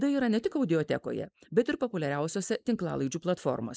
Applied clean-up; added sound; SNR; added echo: neural mask model Resemble Enhance denoiser.